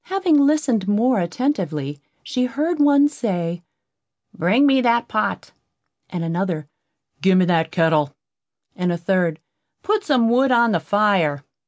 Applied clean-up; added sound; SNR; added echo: none; none; none; none.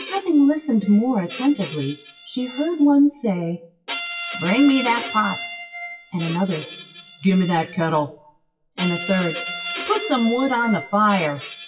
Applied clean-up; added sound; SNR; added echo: classical method WPE with log-MMSE.